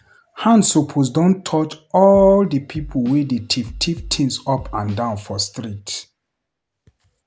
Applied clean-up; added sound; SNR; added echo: none; Drum kit; 17 dB; none.